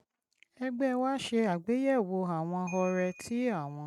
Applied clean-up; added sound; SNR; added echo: neural mask model RNNoise.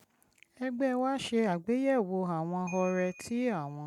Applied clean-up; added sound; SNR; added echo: none; Ringtone / Bell; 18 dB; none.